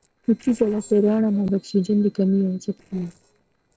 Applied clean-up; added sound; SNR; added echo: neural separator model SepFormer DNS4.